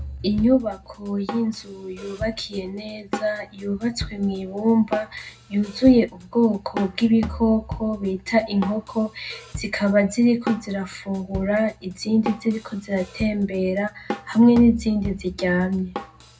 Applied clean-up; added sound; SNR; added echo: none; Drum kit; 14 dB; reverberation time 0.3 s.